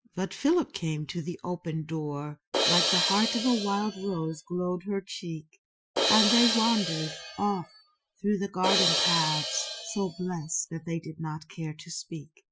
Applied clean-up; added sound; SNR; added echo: classical method Wiener filter.